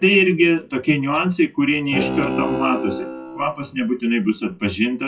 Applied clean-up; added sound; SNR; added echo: classical method WPE with log-MMSE.